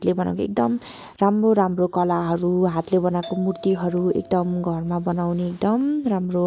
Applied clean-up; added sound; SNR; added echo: none; Doorbell; 20 dB; none.